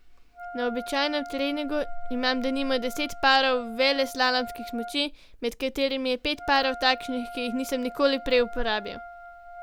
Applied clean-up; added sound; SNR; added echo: none; Wind instrument, woodwind instrument; 14 dB; none.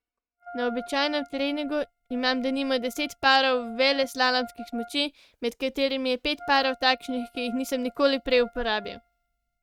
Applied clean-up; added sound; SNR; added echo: neural mask model RNNoise.